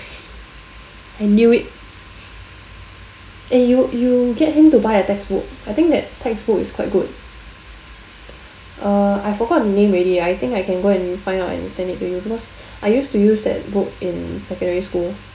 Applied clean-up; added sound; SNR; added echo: none; none; none; none.